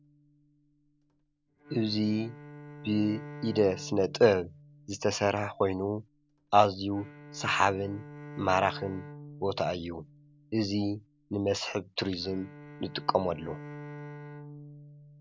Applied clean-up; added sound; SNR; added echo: none; Bowed string instrument; 16 dB; none.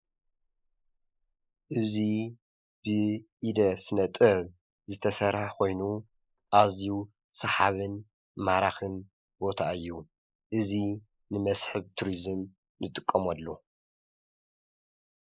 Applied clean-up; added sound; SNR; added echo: neural mask model Resemble Enhance denoiser.